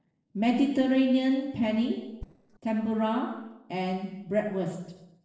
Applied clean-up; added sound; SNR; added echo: neural separator model SepFormer DNS4.